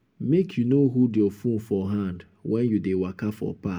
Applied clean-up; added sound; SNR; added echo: none; none; none; reverberation time 0.3 s.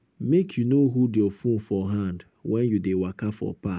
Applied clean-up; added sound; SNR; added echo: none; none; none; none.